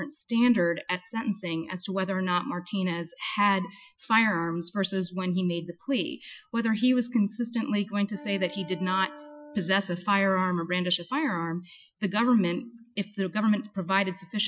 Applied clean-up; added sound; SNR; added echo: classical method Wiener filter.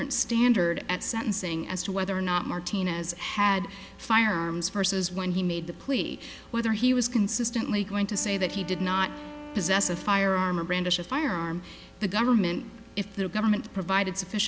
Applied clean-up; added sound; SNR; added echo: none; Wind instrument, woodwind instrument; 16 dB; none.